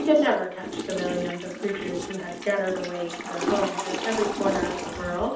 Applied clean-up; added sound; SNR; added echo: none; Toilet flush / Water; 5 dB; reverberation time 0.6 s.